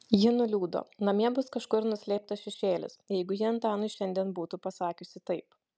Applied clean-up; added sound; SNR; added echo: none; none; none; none.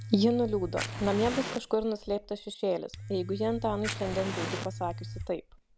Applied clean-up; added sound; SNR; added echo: none; Fire + Domestic sounds, home sounds; 8 dB; none.